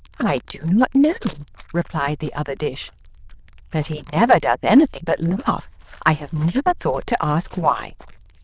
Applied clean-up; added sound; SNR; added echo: neural diffusion model UNIVERSE++.